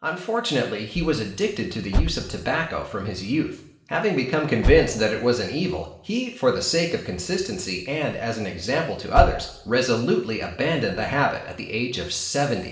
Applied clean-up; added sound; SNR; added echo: none; Car; 4 dB; reverberation time 0.6 s.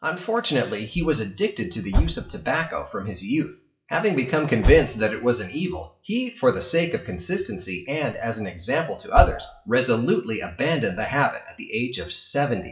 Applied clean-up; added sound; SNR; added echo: classical method WPE with log-MMSE.